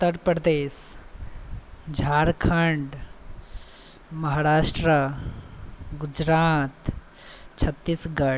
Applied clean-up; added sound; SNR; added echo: none; none; none; none.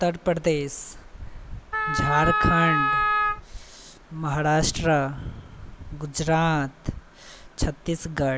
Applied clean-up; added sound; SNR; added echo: none; Wind instrument, woodwind instrument; -2 dB; none.